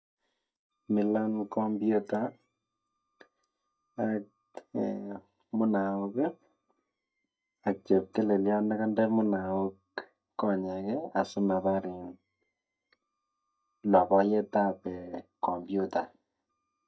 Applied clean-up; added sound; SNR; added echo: neural mask model DeepFilterNet 3.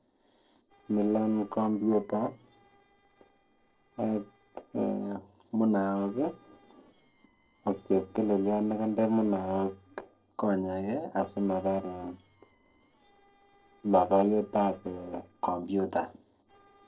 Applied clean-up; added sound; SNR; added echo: neural separator model SepFormer DNS4.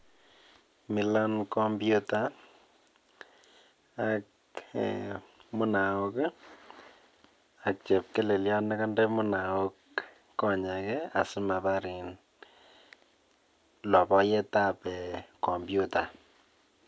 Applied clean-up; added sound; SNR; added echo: none; none; none; none.